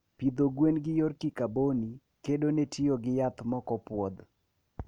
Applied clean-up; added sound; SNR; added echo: none; none; none; none.